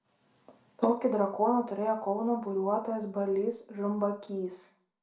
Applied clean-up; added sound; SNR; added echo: none; none; none; reverberation time 0.4 s.